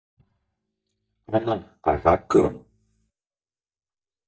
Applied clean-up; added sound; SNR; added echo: neural mask model DeepFilterNet 3.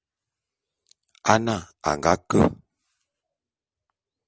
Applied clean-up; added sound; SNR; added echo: none; none; none; none.